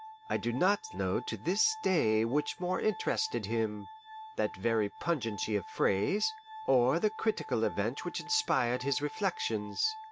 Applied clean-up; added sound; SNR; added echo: none; Glass; 16 dB; none.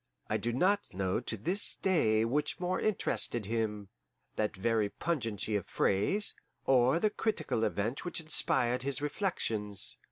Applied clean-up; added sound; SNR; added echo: none; none; none; none.